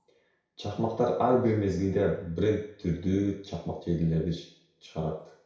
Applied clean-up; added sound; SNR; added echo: none; none; none; reverberation time 0.6 s.